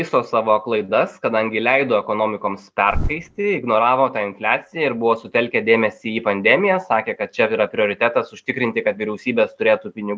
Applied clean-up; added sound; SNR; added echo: none; Bird; 10 dB; none.